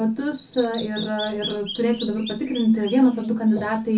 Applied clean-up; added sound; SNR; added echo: none; Bird vocalization, bird call, bird song; 15 dB; reverberation time 0.3 s.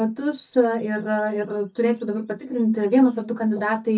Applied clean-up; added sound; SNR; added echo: neural mask model DeepFilterNet 3.